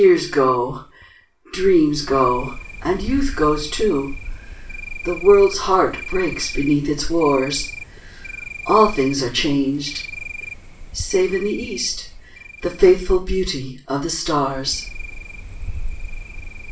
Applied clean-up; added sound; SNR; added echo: none; Cricket; 12 dB; reverberation time 0.3 s.